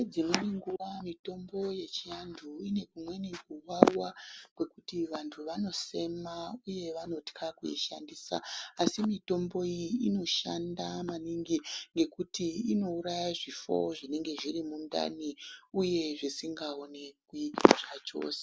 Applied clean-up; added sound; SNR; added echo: none; none; none; none.